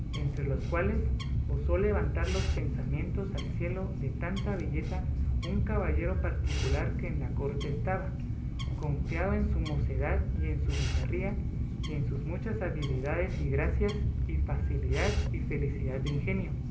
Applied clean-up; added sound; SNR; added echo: none; Bird; -5 dB; reverberation time 0.5 s.